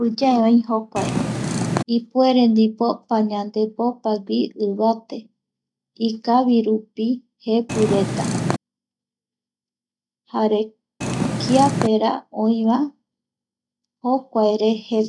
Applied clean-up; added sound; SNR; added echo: none; Purr; 1 dB; none.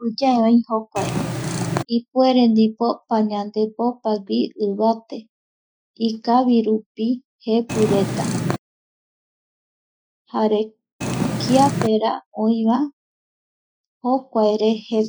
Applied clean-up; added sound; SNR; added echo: classical method Wiener filter.